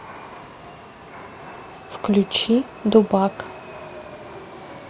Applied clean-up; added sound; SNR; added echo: none; Chatter / Subway, metro, underground; 16 dB; none.